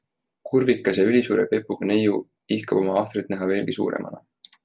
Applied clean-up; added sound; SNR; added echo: none; none; none; none.